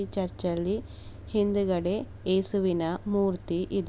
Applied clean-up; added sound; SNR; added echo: none; none; none; none.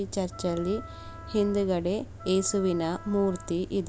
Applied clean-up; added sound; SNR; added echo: none; Wind instrument, woodwind instrument; 19 dB; none.